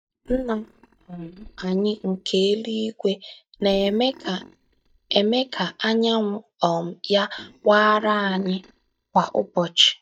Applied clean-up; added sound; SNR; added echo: neural mask model DeepFilterNet 3.